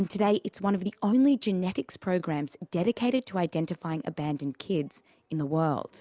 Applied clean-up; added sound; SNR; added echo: none; none; none; none.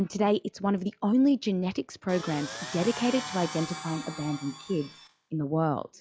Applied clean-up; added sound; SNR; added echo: classical method log-MMSE.